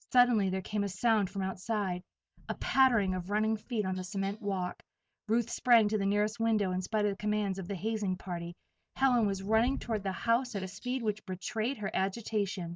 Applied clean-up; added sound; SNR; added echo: neural mask model DeepFilterNet 3.